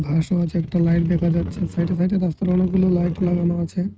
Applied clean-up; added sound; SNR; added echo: neural mask model RNNoise.